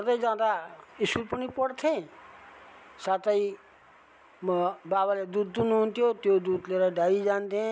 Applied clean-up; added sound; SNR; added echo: none; none; none; none.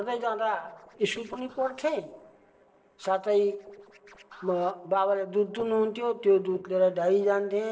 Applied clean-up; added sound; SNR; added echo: neural separator model SepFormer DNS4.